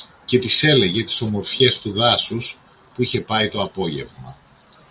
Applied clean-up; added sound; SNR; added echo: none; none; none; none.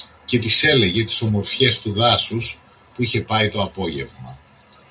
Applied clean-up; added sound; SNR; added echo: none; none; none; reverberation time 0.2 s.